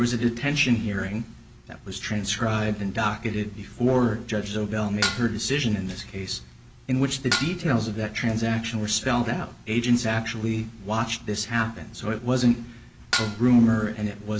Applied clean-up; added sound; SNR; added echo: none; Dishes, pots, and pans; 5 dB; none.